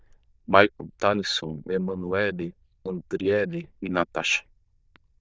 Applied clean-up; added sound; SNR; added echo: neural diffusion model UNIVERSE++.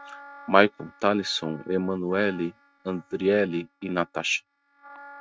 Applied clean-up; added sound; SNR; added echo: neural mask model RNNoise.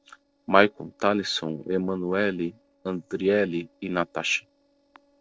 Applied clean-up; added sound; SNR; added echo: neural separator model SepFormer DNS4.